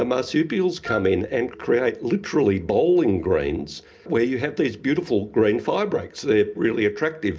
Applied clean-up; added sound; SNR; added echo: none; Wind instrument, woodwind instrument; 12 dB; reverberation time 0.3 s.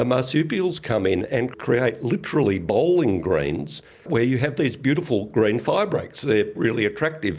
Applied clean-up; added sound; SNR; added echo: none; none; none; none.